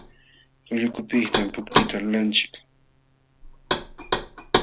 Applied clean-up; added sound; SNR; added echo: none; Knock; 0 dB; none.